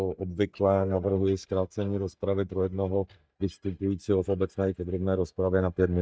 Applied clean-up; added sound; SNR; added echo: neural mask model DeepFilterNet 3.